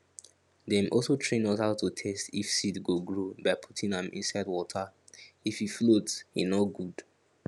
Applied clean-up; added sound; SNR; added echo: none; none; none; none.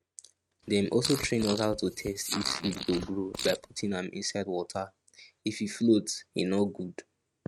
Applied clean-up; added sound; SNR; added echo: neural mask model RNNoise.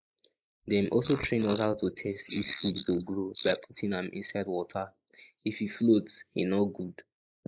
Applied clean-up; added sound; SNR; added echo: neural mask model Resemble Enhance denoiser.